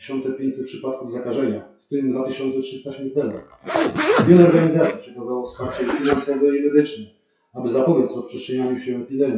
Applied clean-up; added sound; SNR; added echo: classical method WPE with log-MMSE.